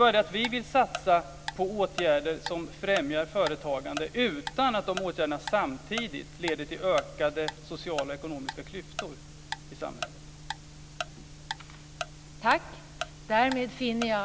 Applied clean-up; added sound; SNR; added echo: none; Tick-tock; 12 dB; none.